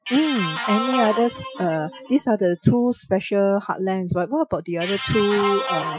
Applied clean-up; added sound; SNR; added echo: classical method Wiener filter.